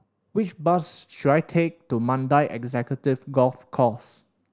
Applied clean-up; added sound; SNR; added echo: none; none; none; none.